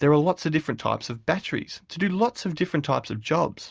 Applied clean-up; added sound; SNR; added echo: none; none; none; none.